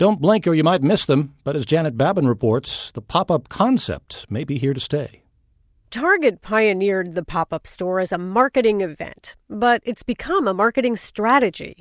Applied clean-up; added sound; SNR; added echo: none; none; none; none.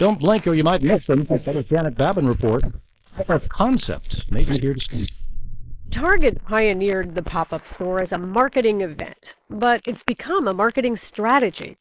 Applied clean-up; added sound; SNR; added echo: neural mask model Resemble Enhance denoiser.